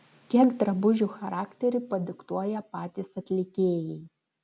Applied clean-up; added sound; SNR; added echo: none; none; none; none.